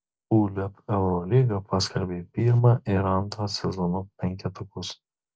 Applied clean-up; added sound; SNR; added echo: none; none; none; none.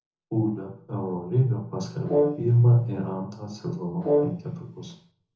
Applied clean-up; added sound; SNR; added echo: none; Brass instrument; 1 dB; reverberation time 0.6 s.